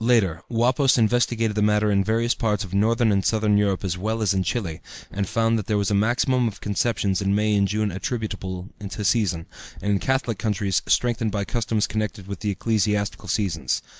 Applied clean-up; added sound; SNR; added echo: neural mask model Resemble Enhance denoiser.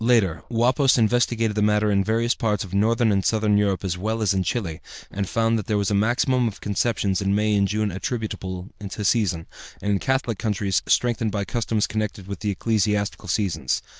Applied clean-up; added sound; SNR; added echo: neural diffusion model UNIVERSE++.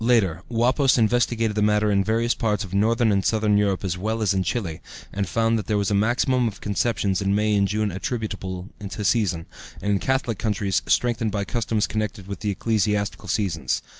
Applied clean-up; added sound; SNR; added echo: none; none; none; none.